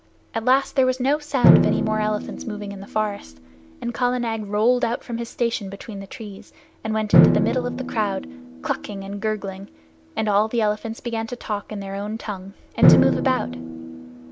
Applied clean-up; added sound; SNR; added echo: none; Drum; 0 dB; none.